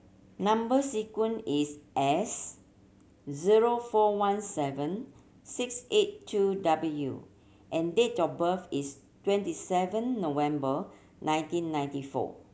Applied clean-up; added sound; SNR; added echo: none; none; none; none.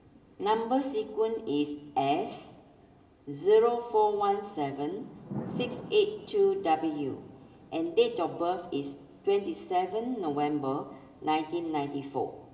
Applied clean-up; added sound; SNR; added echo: none; Thunder / Rain; 19 dB; reverberation time 2.1 s.